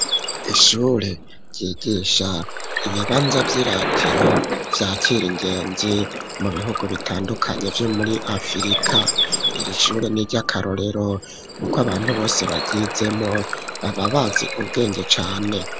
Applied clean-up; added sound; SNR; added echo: none; Water / Bird + Thunder; 3 dB; none.